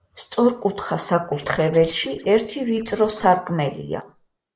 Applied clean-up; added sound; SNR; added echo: neural mask model Resemble Enhance denoiser.